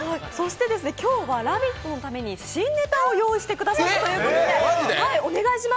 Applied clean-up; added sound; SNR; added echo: none; none; none; none.